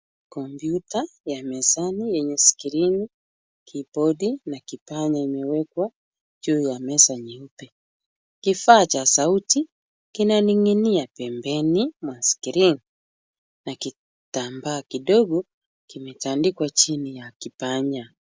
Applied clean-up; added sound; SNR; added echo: none; none; none; none.